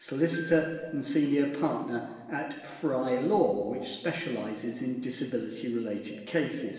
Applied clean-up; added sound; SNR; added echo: none; Glockenspiel; 20 dB; reverberation time 1.3 s.